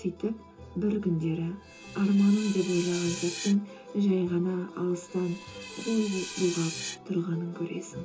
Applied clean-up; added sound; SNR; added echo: none; Screech; 12 dB; reverberation time 0.2 s.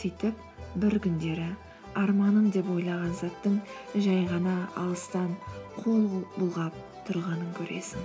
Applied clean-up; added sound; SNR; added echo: none; none; none; none.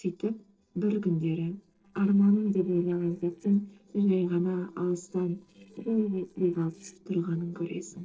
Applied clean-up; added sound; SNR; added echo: neural separator model SepFormer DNS4.